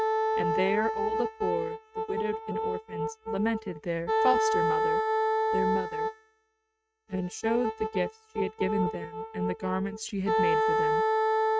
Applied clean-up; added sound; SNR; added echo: neural mask model RNNoise.